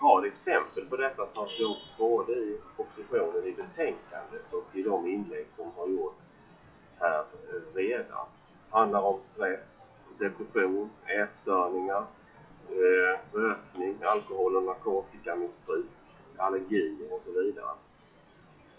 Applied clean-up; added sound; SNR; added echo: classical method WPE with log-MMSE.